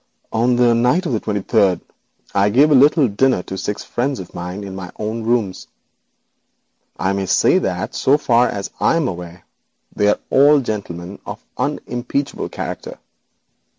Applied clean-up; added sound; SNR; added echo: none; none; none; none.